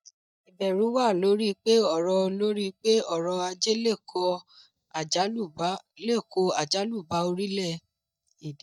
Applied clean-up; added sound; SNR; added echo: neural mask model DeepFilterNet 3.